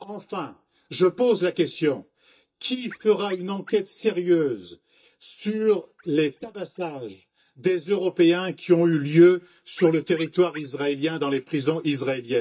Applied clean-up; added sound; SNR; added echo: neural mask model DeepFilterNet 3.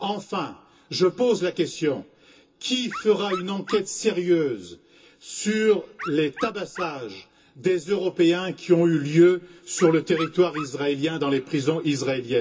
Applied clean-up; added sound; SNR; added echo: none; Dog; 14 dB; reverberation time 0.2 s.